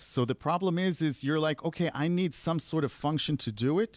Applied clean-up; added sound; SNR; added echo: none; none; none; none.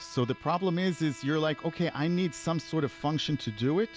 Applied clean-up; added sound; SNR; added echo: none; Bowed string instrument; 20 dB; none.